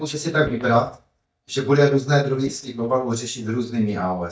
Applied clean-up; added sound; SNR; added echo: neural mask model DeepFilterNet 3.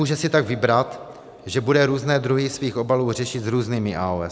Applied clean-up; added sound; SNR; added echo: none; none; none; none.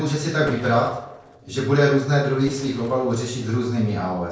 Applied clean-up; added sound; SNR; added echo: neural separator model SepFormer DNS4.